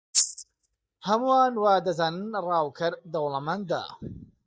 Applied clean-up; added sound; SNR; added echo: neural mask model DeepFilterNet 3.